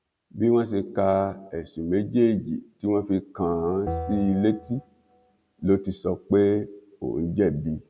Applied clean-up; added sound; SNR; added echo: none; Bell; 12 dB; none.